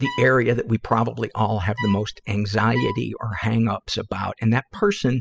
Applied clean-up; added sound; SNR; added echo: classical method spectral subtraction.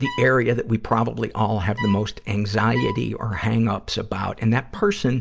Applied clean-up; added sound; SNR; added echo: none; Bowed string instrument; 13 dB; none.